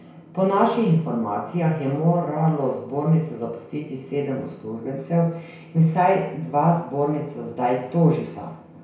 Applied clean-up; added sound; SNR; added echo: none; none; none; reverberation time 0.6 s.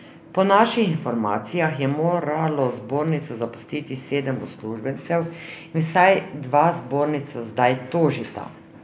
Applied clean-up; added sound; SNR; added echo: none; none; none; none.